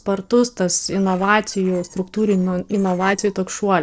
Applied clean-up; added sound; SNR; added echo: neural separator model SepFormer DNS4.